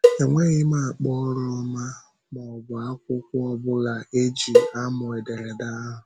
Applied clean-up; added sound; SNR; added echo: none; Cowbell; -3 dB; none.